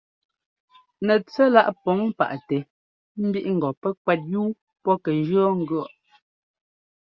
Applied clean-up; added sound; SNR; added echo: none; none; none; none.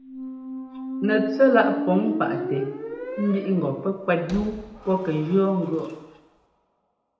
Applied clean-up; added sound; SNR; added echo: none; Squeak; 8 dB; reverberation time 0.8 s.